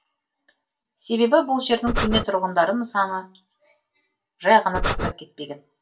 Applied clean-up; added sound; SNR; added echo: none; Breathing; -1 dB; reverberation time 0.2 s.